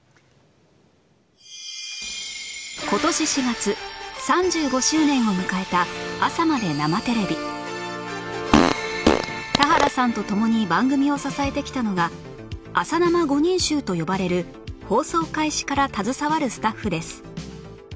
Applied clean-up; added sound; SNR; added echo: none; Fart; -2 dB; none.